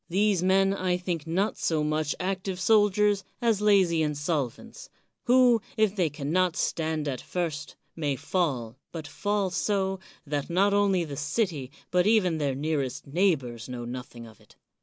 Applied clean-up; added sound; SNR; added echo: none; none; none; none.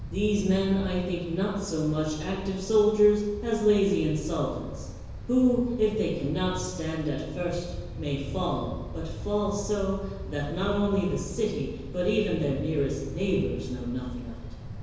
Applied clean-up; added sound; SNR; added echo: none; Wind; 10 dB; reverberation time 1.2 s.